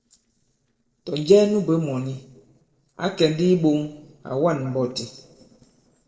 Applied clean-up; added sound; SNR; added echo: neural separator model SepFormer DNS4.